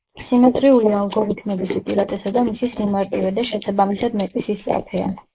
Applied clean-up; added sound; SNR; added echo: neural mask model Resemble Enhance denoiser.